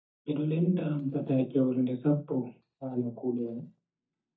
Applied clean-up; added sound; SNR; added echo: neural mask model DeepFilterNet 3.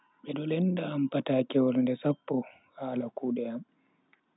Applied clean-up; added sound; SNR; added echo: none; none; none; none.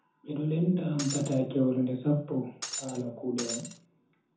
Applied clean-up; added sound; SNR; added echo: none; Shatter; 7 dB; reverberation time 0.6 s.